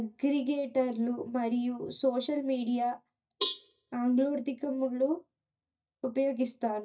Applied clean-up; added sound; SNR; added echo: neural mask model DeepFilterNet 3.